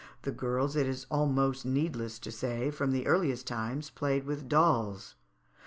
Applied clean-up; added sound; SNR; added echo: none; none; none; none.